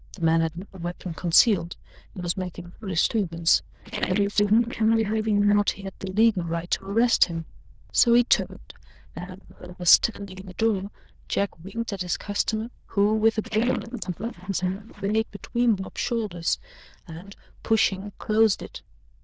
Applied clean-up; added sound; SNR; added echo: neural diffusion model UNIVERSE++.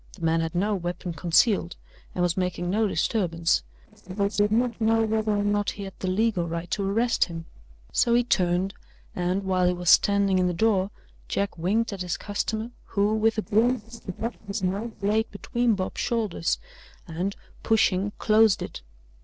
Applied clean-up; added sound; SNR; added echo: neural separator model SepFormer DNS4.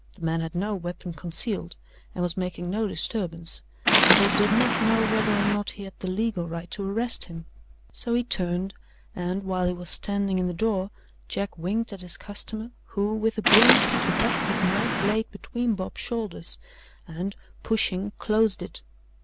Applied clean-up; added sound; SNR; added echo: none; Waves, surf; -3 dB; none.